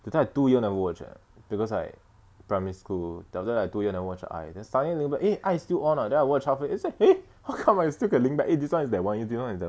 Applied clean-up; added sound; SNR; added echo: none; none; none; none.